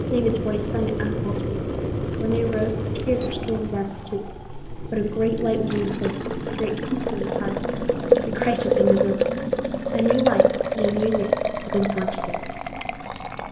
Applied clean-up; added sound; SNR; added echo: none; Boiling; -2 dB; reverberation time 0.8 s.